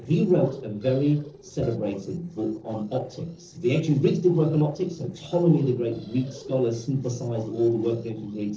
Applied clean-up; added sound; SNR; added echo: neural separator model SepFormer DNS4.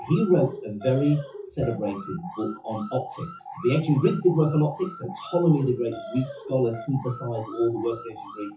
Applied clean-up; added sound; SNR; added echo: classical method WPE with log-MMSE.